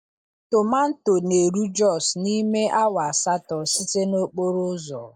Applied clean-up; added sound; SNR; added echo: neural mask model Resemble Enhance denoiser.